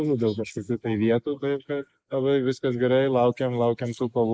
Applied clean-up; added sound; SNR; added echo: neural mask model Resemble Enhance denoiser.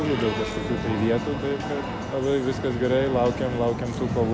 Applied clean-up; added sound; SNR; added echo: none; Bowed string instrument; 15 dB; none.